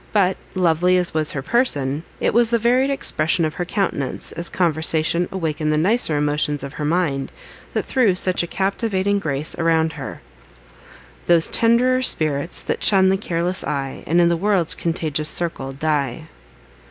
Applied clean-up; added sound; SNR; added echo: none; none; none; none.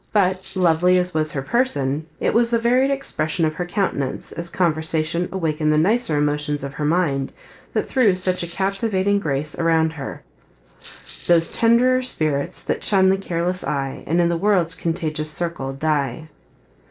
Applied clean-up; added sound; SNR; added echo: neural separator model SepFormer DNS4.